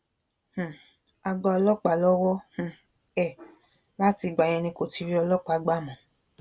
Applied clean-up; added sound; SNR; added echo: none; none; none; none.